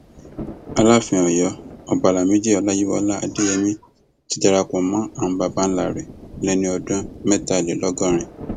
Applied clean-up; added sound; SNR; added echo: none; Rain; 16 dB; none.